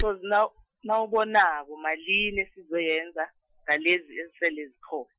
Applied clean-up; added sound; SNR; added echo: classical method Wiener filter.